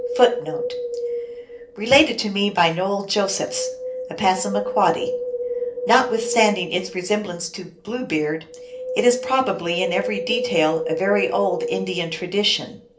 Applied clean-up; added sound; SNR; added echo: none; Wind; 7 dB; reverberation time 0.3 s.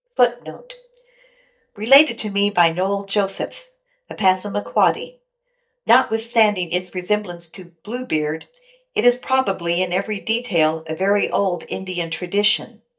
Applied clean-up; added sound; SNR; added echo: neural mask model DeepFilterNet 3.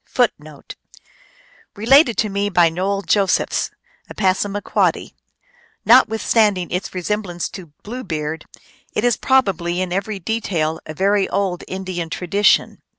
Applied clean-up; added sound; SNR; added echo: none; none; none; none.